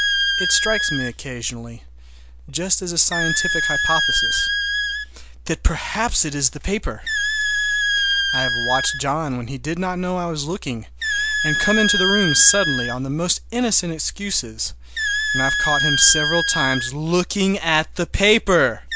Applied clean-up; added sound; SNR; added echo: none; Squeak; 1 dB; none.